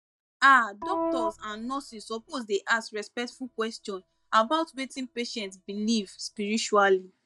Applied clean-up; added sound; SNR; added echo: neural mask model DeepFilterNet 3.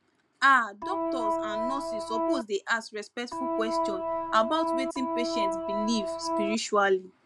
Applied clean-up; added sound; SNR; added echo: none; Organ; 0 dB; none.